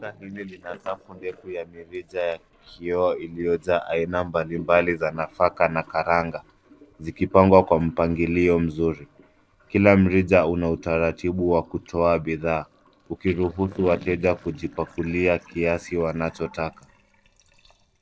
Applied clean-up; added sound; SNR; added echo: neural separator model SepFormer DNS4.